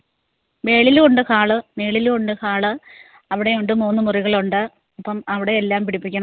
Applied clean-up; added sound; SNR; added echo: none; none; none; none.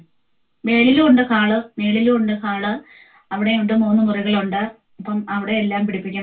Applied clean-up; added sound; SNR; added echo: none; none; none; reverberation time 0.2 s.